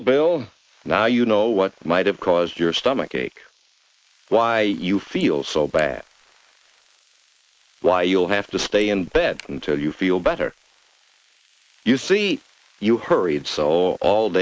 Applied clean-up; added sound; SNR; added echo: neural mask model Resemble Enhance denoiser.